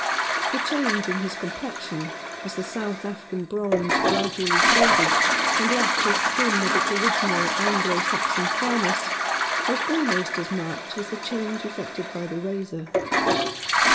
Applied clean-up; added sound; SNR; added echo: none; Toilet flush; -5 dB; reverberation time 2.5 s.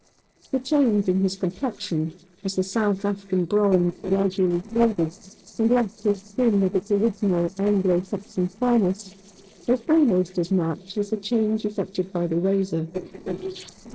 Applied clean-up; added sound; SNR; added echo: neural separator model SepFormer DNS4.